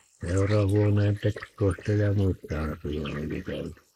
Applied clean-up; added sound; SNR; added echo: neural mask model Resemble Enhance denoiser.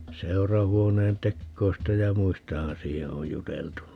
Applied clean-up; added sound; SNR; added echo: none; none; none; none.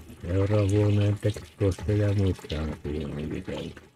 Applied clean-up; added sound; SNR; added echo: neural mask model RNNoise.